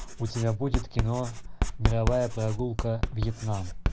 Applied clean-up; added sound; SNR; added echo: none; Writing; 1 dB; none.